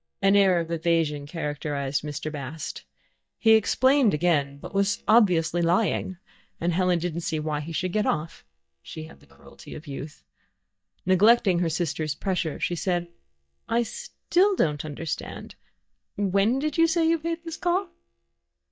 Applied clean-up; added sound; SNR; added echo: neural mask model DeepFilterNet 3.